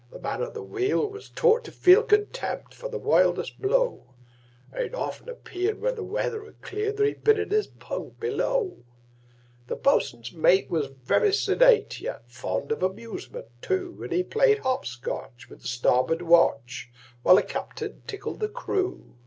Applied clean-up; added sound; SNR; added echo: none; none; none; none.